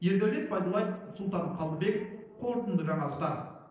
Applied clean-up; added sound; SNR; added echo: neural separator model SepFormer DNS4.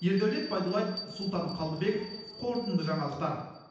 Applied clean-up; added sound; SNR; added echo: none; Bell; 15 dB; reverberation time 0.9 s.